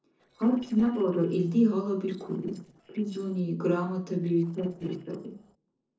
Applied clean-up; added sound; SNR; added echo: neural separator model SepFormer DNS4.